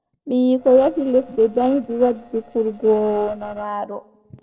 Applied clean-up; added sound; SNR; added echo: neural separator model SepFormer DNS4.